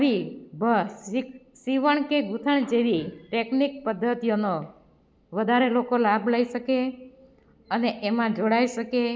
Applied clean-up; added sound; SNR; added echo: none; none; none; none.